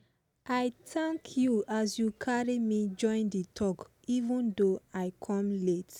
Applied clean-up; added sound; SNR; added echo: none; none; none; none.